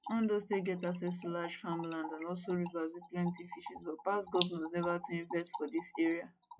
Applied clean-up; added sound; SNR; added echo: classical method log-MMSE.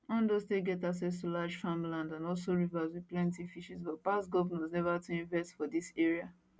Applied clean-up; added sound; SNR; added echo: none; none; none; none.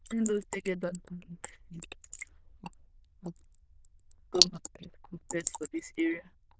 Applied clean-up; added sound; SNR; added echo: neural diffusion model UNIVERSE++.